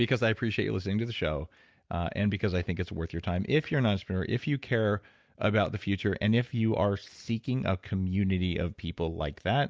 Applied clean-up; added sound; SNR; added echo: none; none; none; none.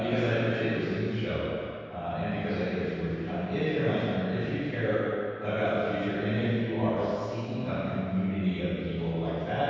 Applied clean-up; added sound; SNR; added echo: none; none; none; reverberation time 2.2 s.